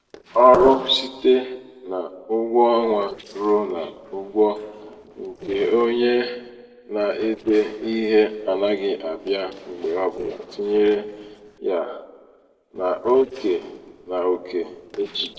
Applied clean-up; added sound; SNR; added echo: neural separator model SepFormer DNS4.